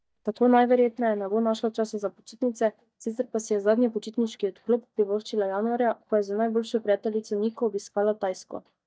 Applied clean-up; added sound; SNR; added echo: neural mask model DeepFilterNet 3.